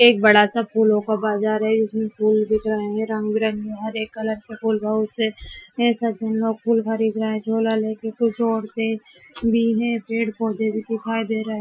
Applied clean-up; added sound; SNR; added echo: classical method Wiener filter.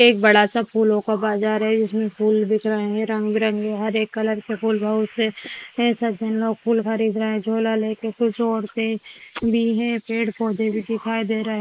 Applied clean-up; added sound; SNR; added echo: neural mask model Resemble Enhance denoiser.